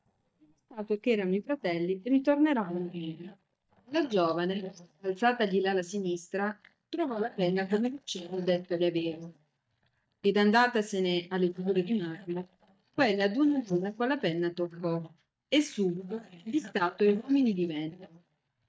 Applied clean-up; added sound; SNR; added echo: neural mask model DeepFilterNet 3.